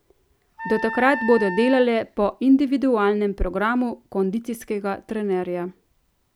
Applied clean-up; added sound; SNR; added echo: none; Wind instrument, woodwind instrument; 9 dB; none.